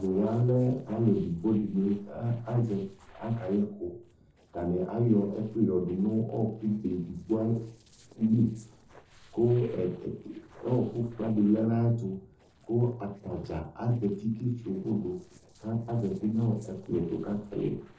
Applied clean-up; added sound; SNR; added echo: neural separator model SepFormer DNS4.